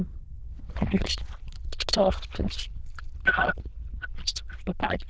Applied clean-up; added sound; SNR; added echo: neural diffusion model UNIVERSE++.